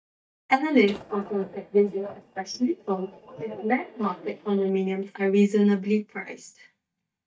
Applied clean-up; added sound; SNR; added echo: neural mask model DeepFilterNet 3.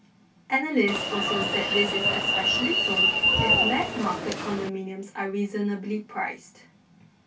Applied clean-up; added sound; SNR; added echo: none; Alarm; -5 dB; reverberation time 0.1 s.